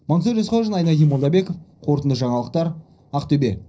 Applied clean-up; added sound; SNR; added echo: neural separator model SepFormer DNS4.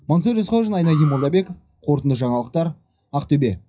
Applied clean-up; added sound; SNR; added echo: classical method WPE with log-MMSE.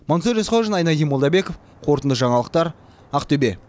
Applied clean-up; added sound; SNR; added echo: none; none; none; none.